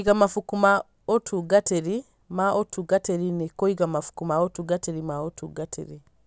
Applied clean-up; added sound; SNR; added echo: none; none; none; none.